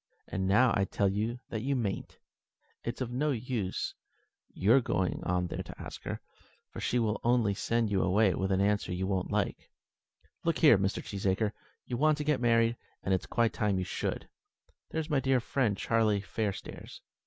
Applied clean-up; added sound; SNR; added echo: none; none; none; none.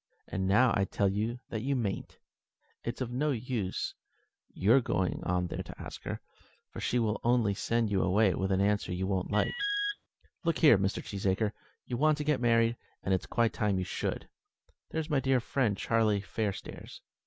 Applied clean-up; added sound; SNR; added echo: none; Alarm; 6 dB; none.